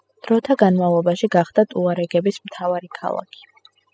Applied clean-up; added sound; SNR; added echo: classical method spectral subtraction.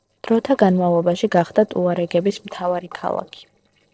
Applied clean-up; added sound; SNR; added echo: neural separator model SepFormer DNS4.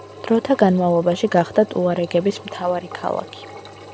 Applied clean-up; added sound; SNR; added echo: none; Engine; 18 dB; none.